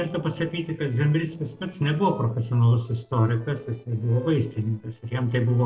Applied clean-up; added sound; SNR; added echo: neural separator model SepFormer DNS4.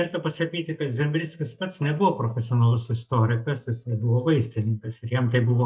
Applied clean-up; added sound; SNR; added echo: neural mask model DeepFilterNet 3.